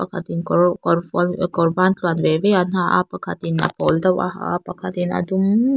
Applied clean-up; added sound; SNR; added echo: none; none; none; none.